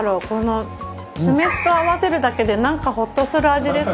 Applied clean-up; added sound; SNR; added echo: none; none; none; none.